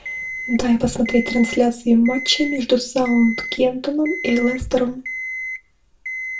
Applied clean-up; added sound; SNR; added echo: none; Alarm; 11 dB; reverberation time 0.2 s.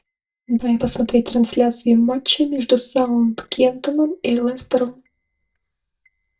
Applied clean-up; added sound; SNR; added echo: neural mask model DeepFilterNet 3.